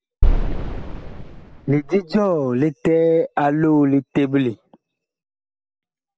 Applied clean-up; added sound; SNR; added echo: neural separator model SepFormer DNS4.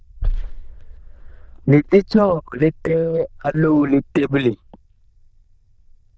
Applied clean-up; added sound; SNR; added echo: neural diffusion model UNIVERSE++.